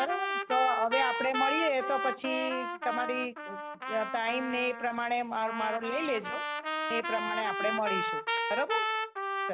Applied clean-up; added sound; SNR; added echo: none; Trumpet; 1 dB; none.